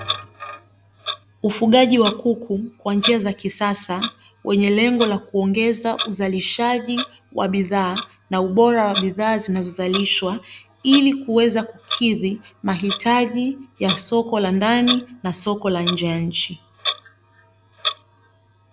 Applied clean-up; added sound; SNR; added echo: none; Clock; 11 dB; none.